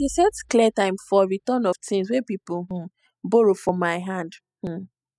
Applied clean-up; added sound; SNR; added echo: classical method spectral subtraction.